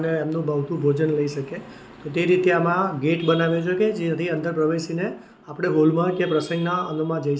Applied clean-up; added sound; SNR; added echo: none; none; none; none.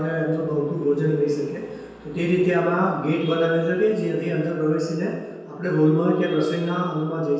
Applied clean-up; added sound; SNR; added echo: none; none; none; reverberation time 1.2 s.